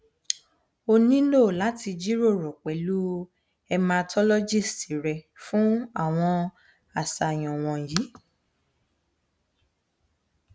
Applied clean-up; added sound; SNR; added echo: none; none; none; none.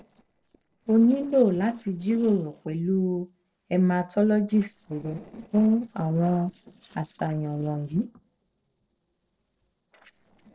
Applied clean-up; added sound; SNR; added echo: neural separator model SepFormer DNS4.